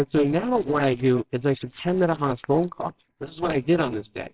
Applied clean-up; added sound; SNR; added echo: neural separator model SepFormer WHAMR!.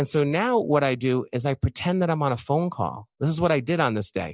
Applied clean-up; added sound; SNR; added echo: none; none; none; none.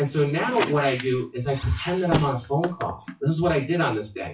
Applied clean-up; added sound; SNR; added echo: classical method WPE with log-MMSE.